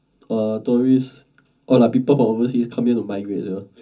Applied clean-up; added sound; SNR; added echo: none; none; none; reverberation time 0.3 s.